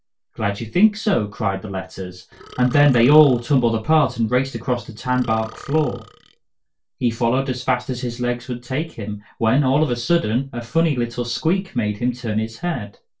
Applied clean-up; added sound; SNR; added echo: neural separator model SepFormer DNS4.